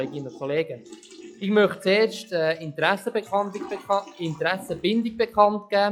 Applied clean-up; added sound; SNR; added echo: classical method log-MMSE.